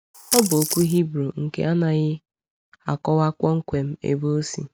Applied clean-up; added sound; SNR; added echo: none; Splash, splatter; 3 dB; none.